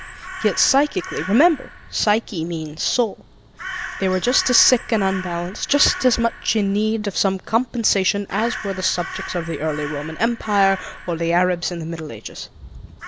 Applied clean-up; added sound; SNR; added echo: none; Crow; 13 dB; none.